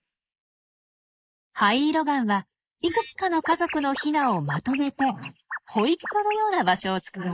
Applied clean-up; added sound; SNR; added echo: neural mask model Resemble Enhance denoiser.